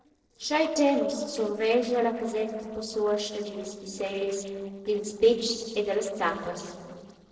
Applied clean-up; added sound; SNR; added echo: neural separator model SepFormer DNS4.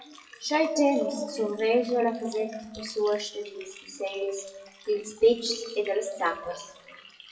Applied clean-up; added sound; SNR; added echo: classical method WPE with log-MMSE.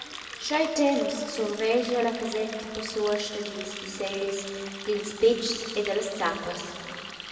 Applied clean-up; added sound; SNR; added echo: none; Water tap, faucet; 12 dB; reverberation time 2.2 s.